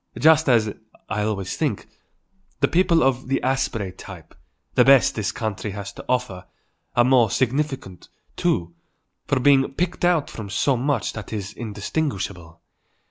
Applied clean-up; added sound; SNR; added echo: none; none; none; none.